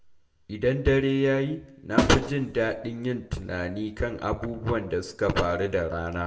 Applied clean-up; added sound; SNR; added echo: none; Snare drum; 4 dB; reverberation time 0.6 s.